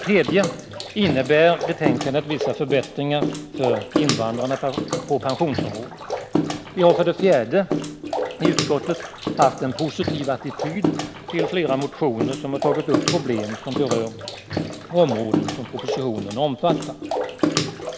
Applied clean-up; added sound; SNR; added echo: none; Bathtub (filling or washing) / Water / Splash, splatter; 4 dB; none.